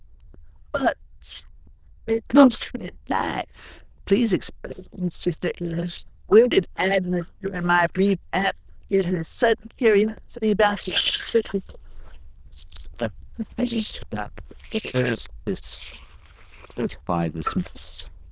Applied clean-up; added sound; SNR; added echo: neural diffusion model UNIVERSE++.